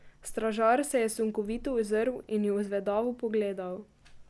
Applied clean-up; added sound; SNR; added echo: none; none; none; none.